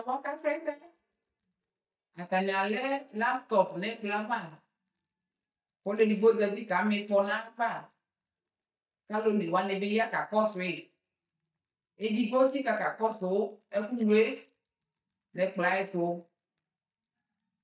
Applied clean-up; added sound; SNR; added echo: neural mask model DeepFilterNet 3.